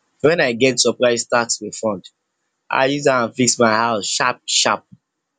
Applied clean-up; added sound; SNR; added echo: none; none; none; none.